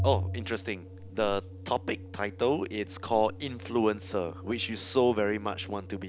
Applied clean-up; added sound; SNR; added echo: none; Organ; 8 dB; none.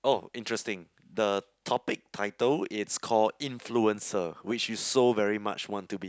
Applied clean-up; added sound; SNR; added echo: none; none; none; none.